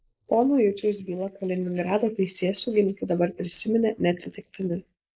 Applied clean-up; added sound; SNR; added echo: neural mask model Resemble Enhance denoiser.